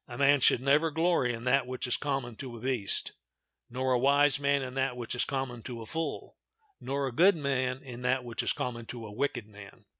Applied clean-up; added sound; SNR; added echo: none; none; none; none.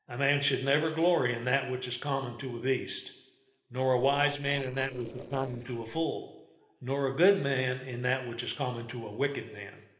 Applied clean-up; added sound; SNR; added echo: neural separator model SepFormer DNS4.